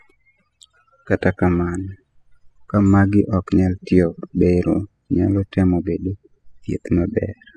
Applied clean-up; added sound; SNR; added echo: classical method spectral subtraction.